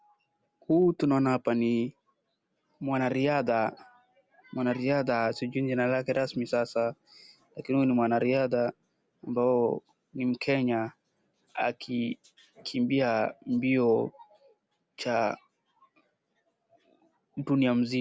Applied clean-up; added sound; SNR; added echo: none; none; none; none.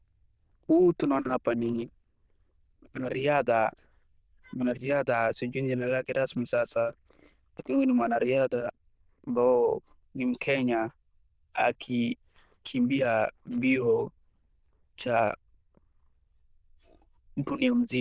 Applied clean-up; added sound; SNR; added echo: neural diffusion model UNIVERSE++.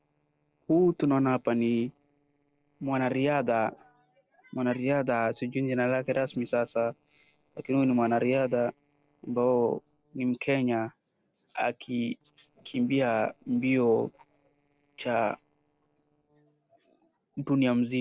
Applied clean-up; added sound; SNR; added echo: neural separator model SepFormer DNS4.